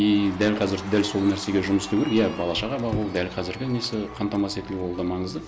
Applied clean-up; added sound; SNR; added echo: none; Cheering; 17 dB; none.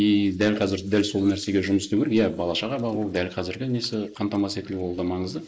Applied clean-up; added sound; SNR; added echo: neural mask model Resemble Enhance denoiser.